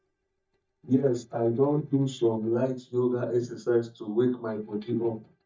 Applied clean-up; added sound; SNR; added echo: neural mask model DeepFilterNet 3.